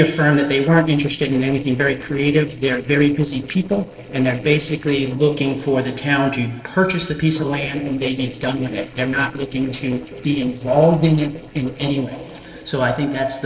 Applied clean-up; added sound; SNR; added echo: neural separator model SepFormer DNS4.